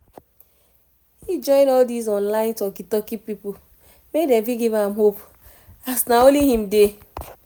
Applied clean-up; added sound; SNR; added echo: none; none; none; none.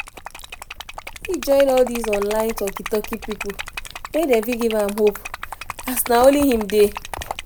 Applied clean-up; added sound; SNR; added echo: none; Liquid; 11 dB; none.